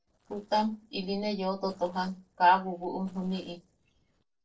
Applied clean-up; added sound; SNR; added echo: neural separator model SepFormer DNS4.